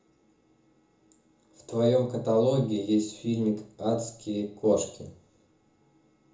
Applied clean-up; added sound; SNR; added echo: none; none; none; reverberation time 0.6 s.